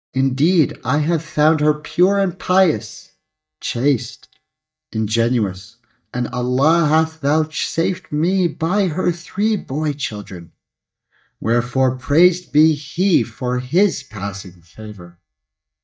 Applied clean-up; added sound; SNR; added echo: neural mask model DeepFilterNet 3.